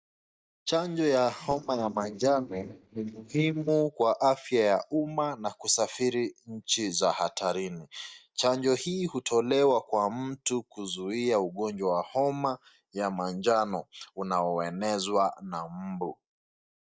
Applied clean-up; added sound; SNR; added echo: neural mask model DeepFilterNet 3.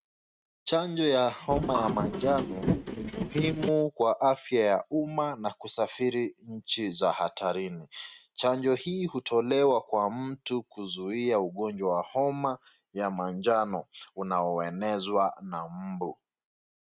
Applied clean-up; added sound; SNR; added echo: neural mask model RNNoise.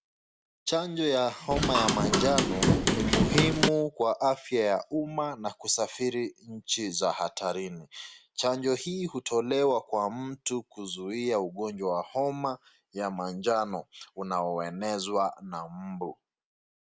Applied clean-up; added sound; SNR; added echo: none; Hammer / Wood; -5 dB; none.